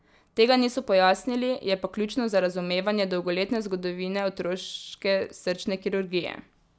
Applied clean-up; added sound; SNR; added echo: none; none; none; none.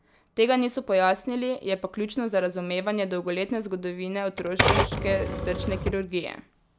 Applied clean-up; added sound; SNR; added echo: none; Typewriter; 0 dB; none.